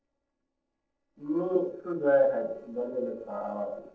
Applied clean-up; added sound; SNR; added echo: neural separator model SepFormer DNS4.